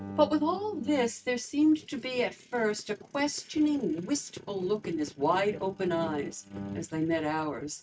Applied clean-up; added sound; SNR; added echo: neural mask model RNNoise.